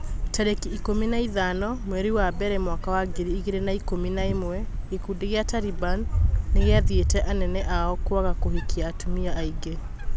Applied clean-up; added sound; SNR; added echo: none; Wind; -2 dB; none.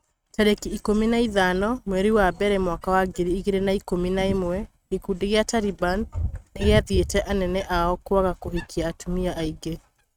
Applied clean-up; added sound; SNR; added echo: neural mask model RNNoise.